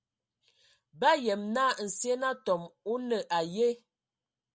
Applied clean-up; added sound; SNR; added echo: none; none; none; none.